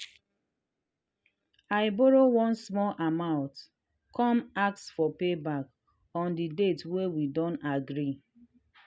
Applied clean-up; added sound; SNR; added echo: none; none; none; none.